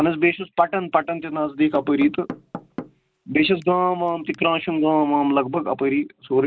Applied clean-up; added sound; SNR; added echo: none; Knock / Wood; 18 dB; none.